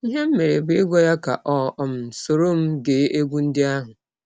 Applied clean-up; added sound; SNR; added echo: none; none; none; none.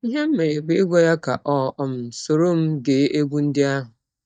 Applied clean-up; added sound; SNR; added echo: neural mask model DeepFilterNet 3.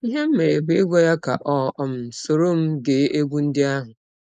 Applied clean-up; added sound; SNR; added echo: neural mask model Resemble Enhance denoiser.